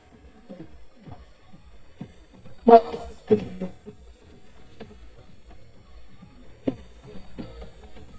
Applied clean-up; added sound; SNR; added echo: neural mask model DeepFilterNet 3.